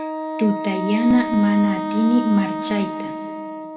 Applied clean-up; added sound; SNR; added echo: none; Wind instrument, woodwind instrument; 6 dB; reverberation time 1.9 s.